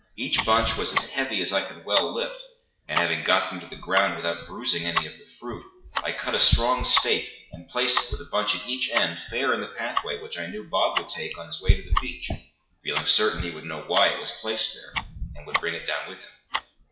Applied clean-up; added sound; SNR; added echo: classical method WPE with log-MMSE.